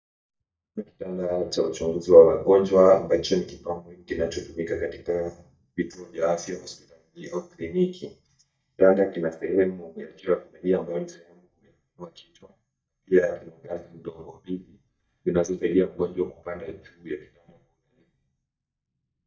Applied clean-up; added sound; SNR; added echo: neural mask model DeepFilterNet 3.